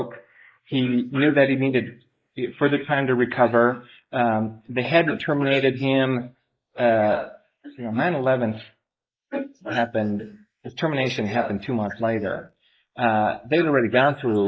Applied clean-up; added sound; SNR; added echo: neural mask model Resemble Enhance denoiser.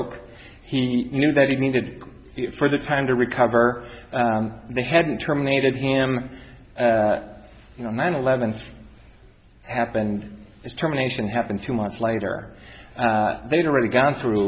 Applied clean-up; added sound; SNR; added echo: none; none; none; none.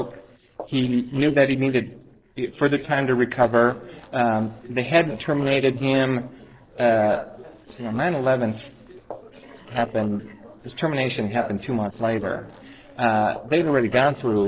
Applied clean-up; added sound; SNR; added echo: neural separator model SepFormer DNS4.